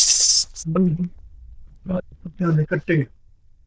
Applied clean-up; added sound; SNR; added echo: neural diffusion model UNIVERSE++.